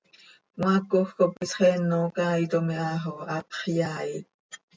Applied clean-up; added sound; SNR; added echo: none; none; none; none.